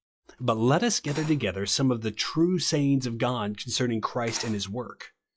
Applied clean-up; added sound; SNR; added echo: classical method log-MMSE.